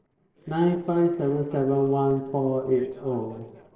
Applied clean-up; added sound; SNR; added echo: neural separator model SepFormer DNS4.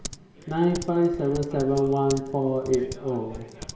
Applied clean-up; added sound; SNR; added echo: none; Typing; 14 dB; reverberation time 0.9 s.